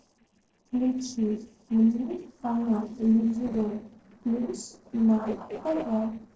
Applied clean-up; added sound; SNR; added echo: neural separator model SepFormer DNS4.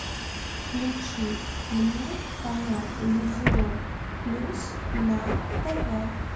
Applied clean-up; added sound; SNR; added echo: none; Bus; 0 dB; reverberation time 0.5 s.